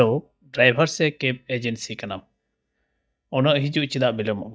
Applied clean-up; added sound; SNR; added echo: neural mask model DeepFilterNet 3.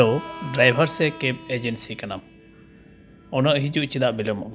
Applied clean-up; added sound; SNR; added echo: none; Harmonica; 18 dB; none.